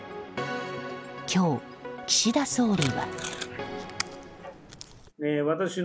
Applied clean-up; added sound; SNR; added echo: none; Packing tape, duct tape; 11 dB; none.